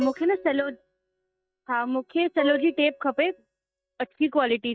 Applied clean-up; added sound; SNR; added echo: neural mask model DeepFilterNet 3.